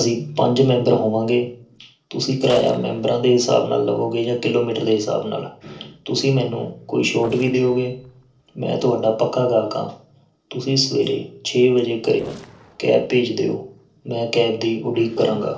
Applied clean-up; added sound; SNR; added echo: neural separator model SepFormer DNS4.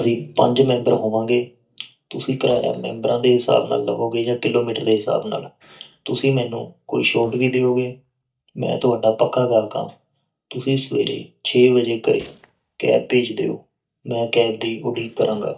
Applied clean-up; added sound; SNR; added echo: neural mask model DeepFilterNet 3.